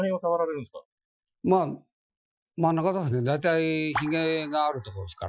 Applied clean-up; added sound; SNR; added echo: classical method Wiener filter.